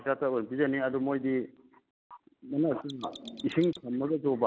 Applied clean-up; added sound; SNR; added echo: none; Mechanisms; 18 dB; none.